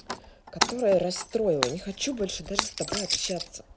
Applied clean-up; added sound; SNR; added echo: none; Keys jangling + Shatter; 4 dB; none.